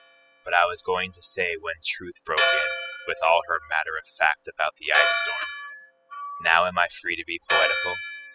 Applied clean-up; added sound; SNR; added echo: classical method spectral subtraction.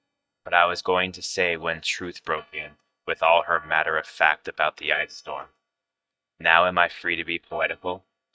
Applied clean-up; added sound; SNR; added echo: neural mask model DeepFilterNet 3.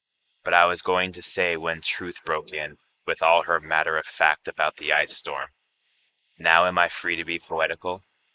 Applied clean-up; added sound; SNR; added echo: neural mask model Resemble Enhance denoiser.